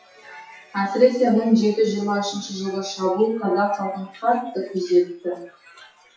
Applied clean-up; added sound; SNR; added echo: classical method WPE with log-MMSE.